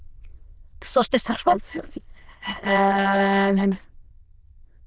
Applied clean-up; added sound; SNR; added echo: neural diffusion model UNIVERSE++.